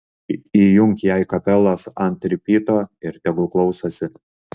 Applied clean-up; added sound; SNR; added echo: none; none; none; none.